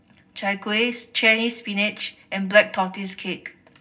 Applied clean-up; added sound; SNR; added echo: none; none; none; reverberation time 0.4 s.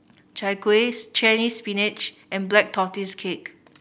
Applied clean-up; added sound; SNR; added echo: none; none; none; none.